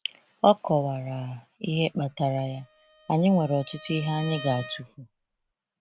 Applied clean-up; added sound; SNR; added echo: none; Bowed string instrument; 18 dB; none.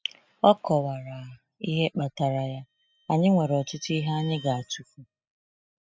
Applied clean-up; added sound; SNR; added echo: classical method spectral subtraction.